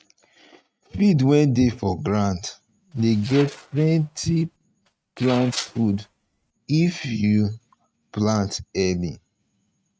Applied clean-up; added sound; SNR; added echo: neural mask model RNNoise.